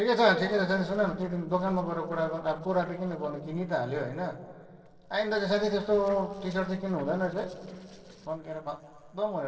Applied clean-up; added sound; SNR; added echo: neural separator model SepFormer DNS4.